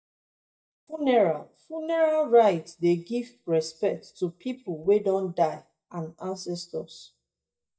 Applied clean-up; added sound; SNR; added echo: neural mask model DeepFilterNet 3.